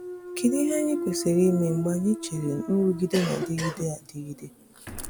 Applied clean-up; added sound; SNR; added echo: none; Thump, thud + Cough; 8 dB; none.